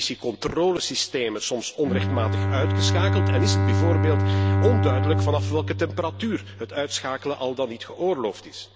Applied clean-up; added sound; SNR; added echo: none; Bowed string instrument; -2 dB; none.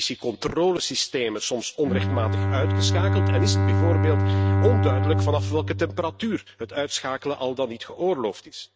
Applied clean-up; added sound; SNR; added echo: neural mask model RNNoise.